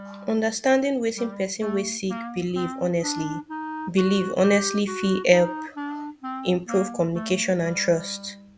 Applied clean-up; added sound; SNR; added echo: none; Wind instrument, woodwind instrument; 10 dB; none.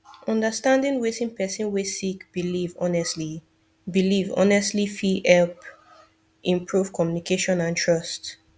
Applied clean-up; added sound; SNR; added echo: none; none; none; none.